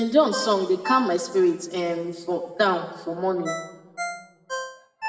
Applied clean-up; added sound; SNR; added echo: none; Ringtone; 11 dB; reverberation time 1.2 s.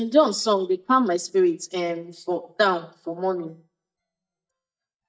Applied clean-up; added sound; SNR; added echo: neural mask model DeepFilterNet 3.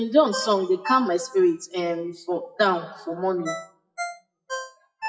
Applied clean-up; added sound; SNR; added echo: classical method WPE with log-MMSE.